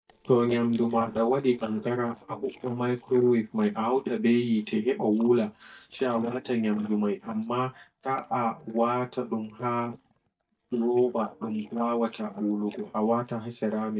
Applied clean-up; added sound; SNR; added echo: neural mask model DeepFilterNet 3.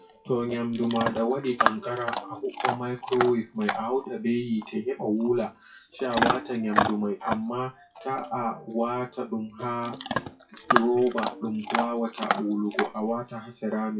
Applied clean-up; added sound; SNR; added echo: classical method WPE with log-MMSE.